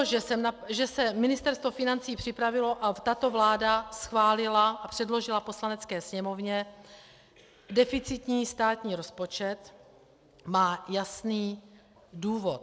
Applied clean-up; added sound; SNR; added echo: none; none; none; none.